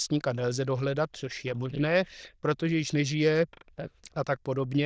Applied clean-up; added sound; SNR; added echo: neural diffusion model UNIVERSE++.